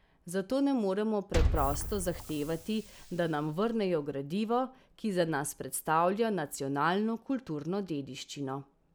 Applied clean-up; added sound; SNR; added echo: none; Liquid; 4 dB; none.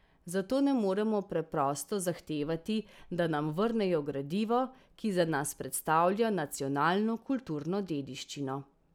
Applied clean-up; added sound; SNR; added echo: none; none; none; none.